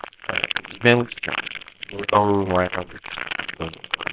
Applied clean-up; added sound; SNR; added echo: neural separator model SepFormer WHAMR!.